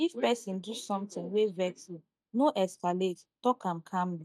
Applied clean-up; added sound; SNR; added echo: neural mask model DeepFilterNet 3.